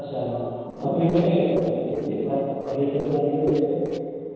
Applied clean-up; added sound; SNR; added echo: neural separator model SepFormer DNS4.